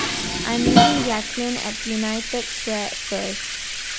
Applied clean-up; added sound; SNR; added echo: none; Bathtub (filling or washing) + Dishes, pots, and pans; -4 dB; none.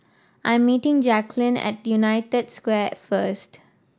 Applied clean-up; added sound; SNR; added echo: none; none; none; none.